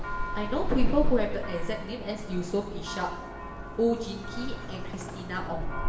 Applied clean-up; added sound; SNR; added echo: none; Church bell; -2 dB; reverberation time 0.9 s.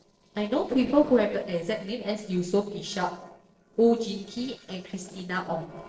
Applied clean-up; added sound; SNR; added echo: neural separator model SepFormer DNS4.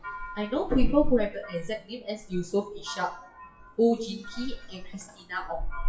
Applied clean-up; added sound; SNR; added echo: classical method WPE with log-MMSE.